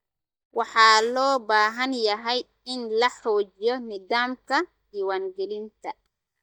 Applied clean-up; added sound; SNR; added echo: neural mask model DeepFilterNet 3.